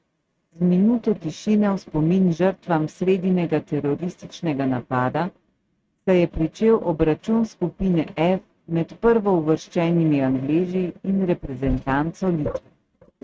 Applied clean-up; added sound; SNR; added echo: neural mask model RNNoise.